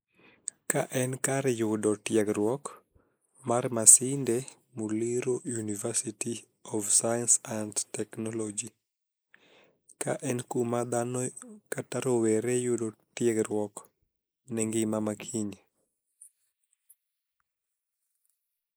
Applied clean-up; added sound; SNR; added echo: neural mask model Resemble Enhance denoiser.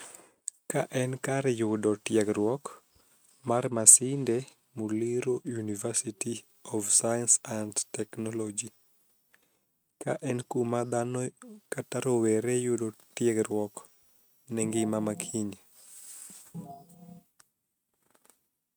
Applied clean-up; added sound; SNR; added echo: neural mask model RNNoise.